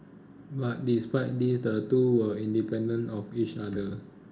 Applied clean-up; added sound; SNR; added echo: none; none; none; reverberation time 0.4 s.